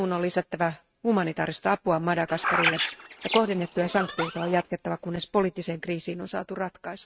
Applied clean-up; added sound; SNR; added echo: neural mask model RNNoise.